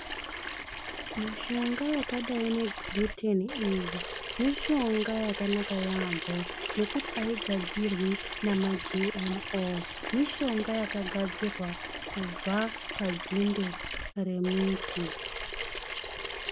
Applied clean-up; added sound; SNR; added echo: none; Sink (filling or washing) / Water tap, faucet; 6 dB; none.